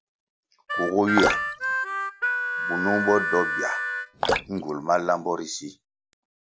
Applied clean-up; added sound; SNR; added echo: none; Harmonica + Drip; 0 dB; none.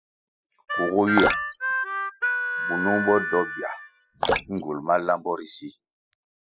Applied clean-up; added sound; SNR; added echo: classical method spectral subtraction.